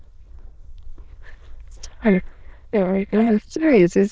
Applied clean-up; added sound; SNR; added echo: neural diffusion model UNIVERSE++.